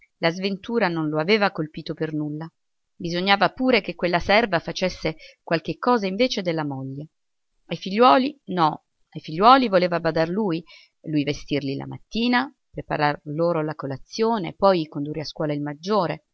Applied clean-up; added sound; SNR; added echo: none; none; none; none.